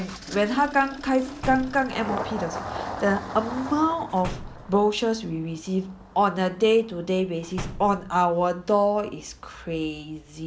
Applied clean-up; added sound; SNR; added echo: none; Slam + Engine starting; 12 dB; none.